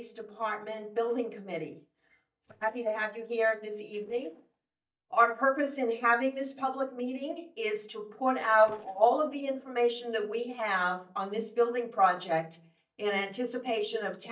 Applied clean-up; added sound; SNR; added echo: neural mask model DeepFilterNet 3.